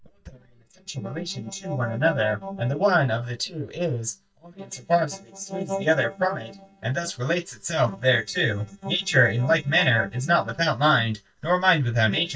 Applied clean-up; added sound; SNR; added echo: neural mask model DeepFilterNet 3.